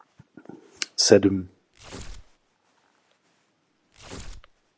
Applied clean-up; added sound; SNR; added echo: none; Tearing; 15 dB; none.